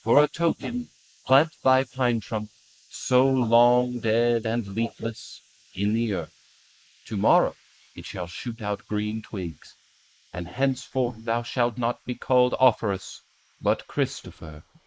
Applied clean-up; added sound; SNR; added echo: neural mask model Resemble Enhance denoiser.